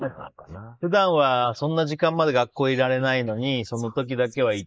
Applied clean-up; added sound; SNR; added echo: neural mask model Resemble Enhance denoiser.